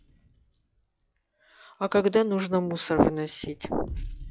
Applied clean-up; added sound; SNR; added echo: classical method log-MMSE.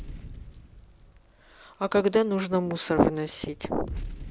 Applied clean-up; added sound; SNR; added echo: none; Fire; 13 dB; none.